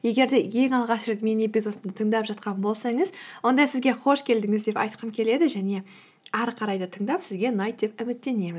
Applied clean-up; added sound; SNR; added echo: none; none; none; none.